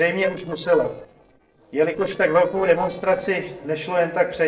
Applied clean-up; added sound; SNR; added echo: neural separator model SepFormer DNS4.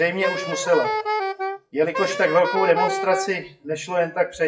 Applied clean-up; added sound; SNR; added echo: classical method WPE with log-MMSE.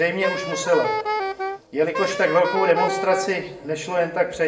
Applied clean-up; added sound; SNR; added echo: none; Wind instrument, woodwind instrument; 4 dB; reverberation time 0.5 s.